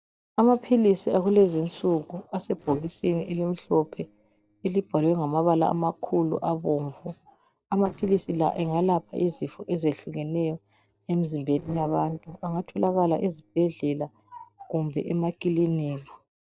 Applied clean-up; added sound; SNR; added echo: neural separator model SepFormer DNS4.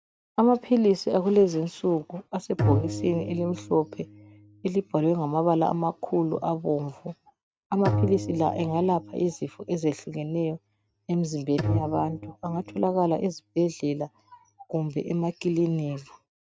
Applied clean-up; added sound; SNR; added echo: neural mask model RNNoise.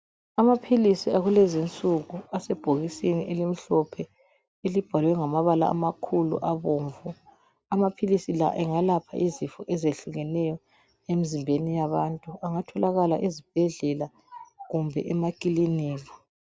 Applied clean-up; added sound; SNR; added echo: none; none; none; none.